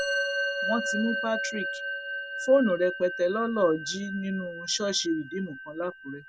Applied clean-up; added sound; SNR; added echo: none; Musical instrument; 5 dB; none.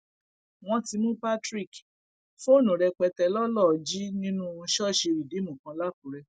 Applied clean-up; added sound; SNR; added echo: none; none; none; none.